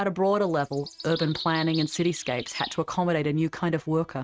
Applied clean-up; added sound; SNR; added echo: neural mask model RNNoise.